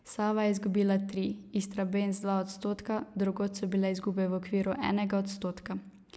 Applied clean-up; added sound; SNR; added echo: none; none; none; none.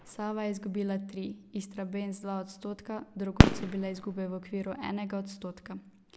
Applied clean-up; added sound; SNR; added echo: none; Fireworks; -4 dB; none.